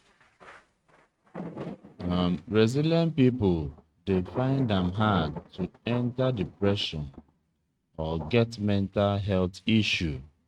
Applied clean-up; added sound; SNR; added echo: neural mask model RNNoise.